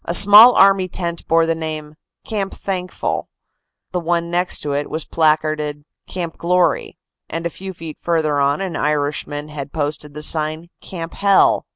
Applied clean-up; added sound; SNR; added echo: none; none; none; none.